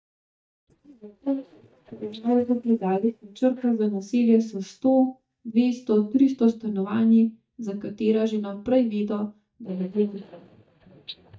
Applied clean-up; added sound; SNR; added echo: neural mask model DeepFilterNet 3.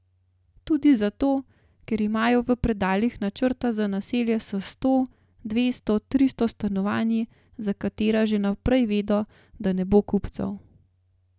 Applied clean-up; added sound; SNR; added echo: none; none; none; none.